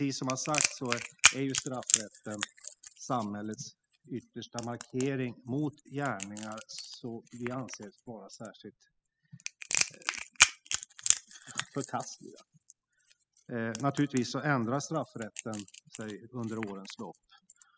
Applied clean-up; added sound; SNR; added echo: classical method spectral subtraction.